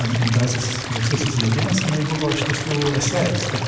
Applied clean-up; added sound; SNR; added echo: none; Stream / Liquid; 7 dB; reverberation time 1.2 s.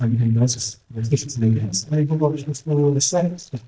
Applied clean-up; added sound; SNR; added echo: neural mask model DeepFilterNet 3.